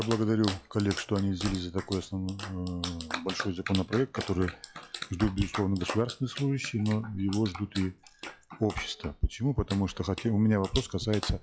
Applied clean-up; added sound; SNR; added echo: classical method log-MMSE.